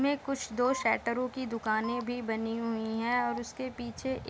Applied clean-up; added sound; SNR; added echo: none; Telephone; 13 dB; none.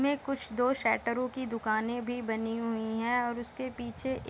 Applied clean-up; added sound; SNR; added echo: none; none; none; none.